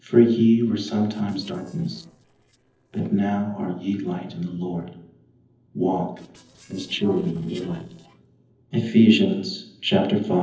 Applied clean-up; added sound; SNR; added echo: neural separator model SepFormer DNS4.